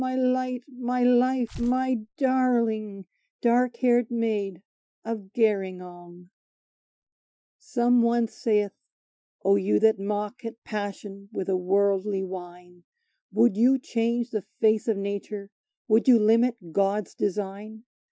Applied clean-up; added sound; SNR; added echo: classical method Wiener filter.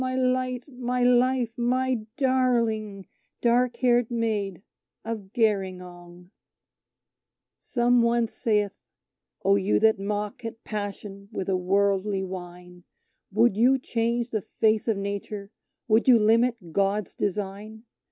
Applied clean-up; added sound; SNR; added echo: none; none; none; none.